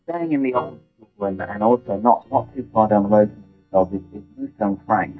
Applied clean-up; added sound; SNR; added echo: neural mask model DeepFilterNet 3.